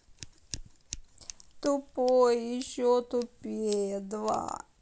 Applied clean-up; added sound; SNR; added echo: none; Scissors; 18 dB; none.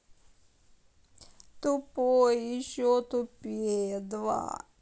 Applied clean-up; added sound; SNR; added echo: none; none; none; none.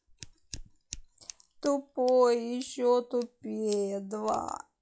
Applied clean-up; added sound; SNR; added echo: classical method log-MMSE.